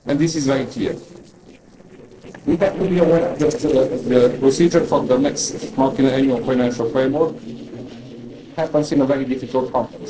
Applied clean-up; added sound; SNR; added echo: neural separator model SepFormer DNS4.